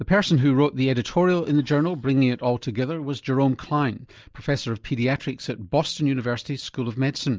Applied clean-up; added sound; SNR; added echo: neural mask model Resemble Enhance denoiser.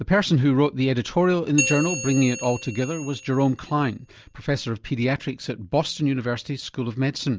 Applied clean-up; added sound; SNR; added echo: none; Bell; 9 dB; none.